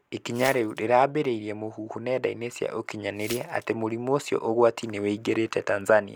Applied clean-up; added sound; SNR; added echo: none; Glass; 18 dB; none.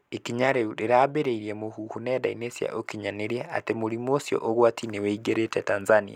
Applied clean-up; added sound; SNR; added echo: none; none; none; none.